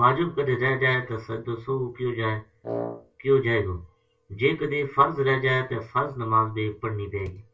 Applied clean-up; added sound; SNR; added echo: none; Wind instrument, woodwind instrument; 8 dB; reverberation time 0.2 s.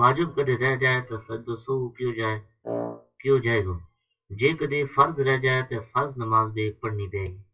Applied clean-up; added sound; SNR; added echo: classical method WPE with log-MMSE.